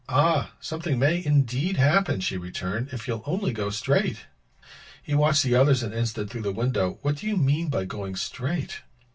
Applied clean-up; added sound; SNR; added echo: none; none; none; reverberation time 0.1 s.